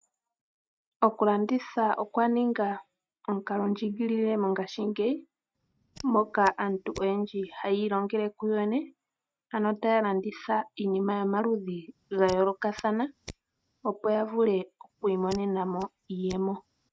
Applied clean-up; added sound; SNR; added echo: neural mask model RNNoise.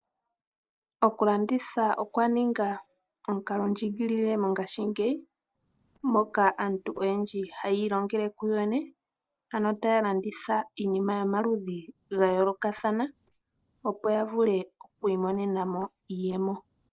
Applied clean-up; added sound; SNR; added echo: neural separator model SepFormer DNS4.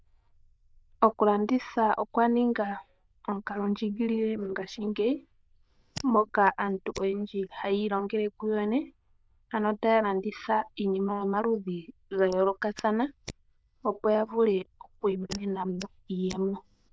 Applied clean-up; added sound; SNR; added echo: neural diffusion model UNIVERSE++.